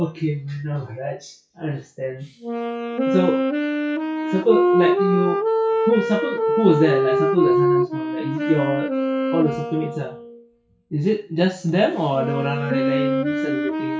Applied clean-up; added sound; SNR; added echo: classical method WPE with log-MMSE.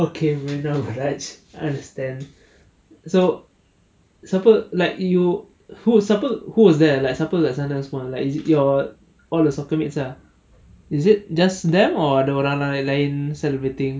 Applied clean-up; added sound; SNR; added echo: none; none; none; none.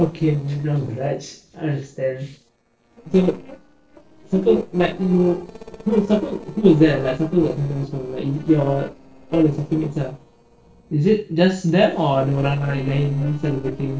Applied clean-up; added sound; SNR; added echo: neural separator model SepFormer DNS4.